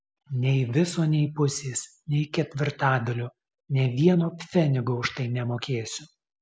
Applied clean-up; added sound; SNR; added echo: none; none; none; none.